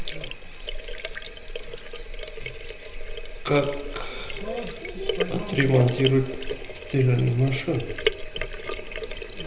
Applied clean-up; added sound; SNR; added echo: none; Sink (filling or washing); 4 dB; reverberation time 0.7 s.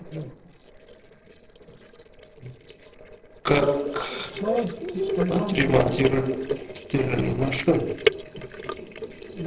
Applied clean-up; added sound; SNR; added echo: neural separator model SepFormer DNS4.